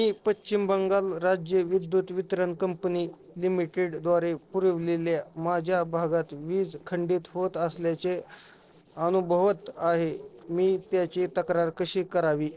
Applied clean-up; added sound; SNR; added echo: neural separator model SepFormer DNS4.